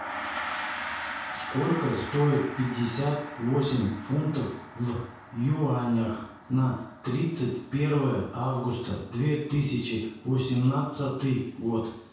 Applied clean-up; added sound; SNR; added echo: none; Gong; 12 dB; reverberation time 0.6 s.